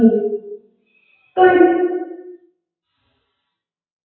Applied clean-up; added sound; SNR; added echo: classical method WPE with log-MMSE.